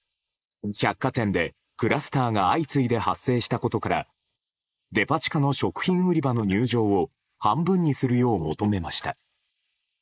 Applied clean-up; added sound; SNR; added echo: neural mask model Resemble Enhance denoiser.